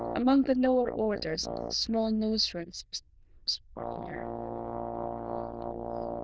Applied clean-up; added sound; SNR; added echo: neural diffusion model UNIVERSE++.